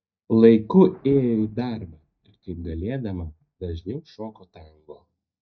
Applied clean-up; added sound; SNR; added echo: neural mask model DeepFilterNet 3.